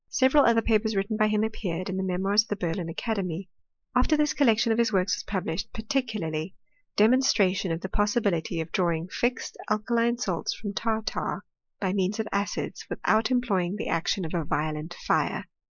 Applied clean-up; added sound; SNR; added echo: neural mask model Resemble Enhance denoiser.